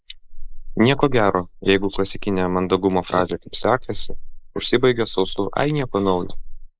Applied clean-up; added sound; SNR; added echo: neural mask model Resemble Enhance denoiser.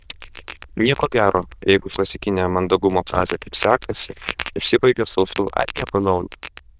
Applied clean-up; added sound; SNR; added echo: neural diffusion model UNIVERSE++.